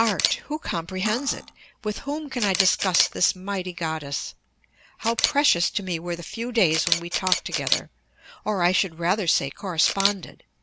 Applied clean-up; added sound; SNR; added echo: none; Camera + Cutlery, silverware; 5 dB; none.